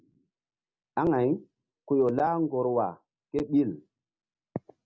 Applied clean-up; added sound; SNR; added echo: none; none; none; none.